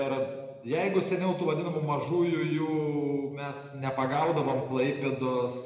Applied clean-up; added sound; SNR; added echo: none; none; none; reverberation time 1.2 s.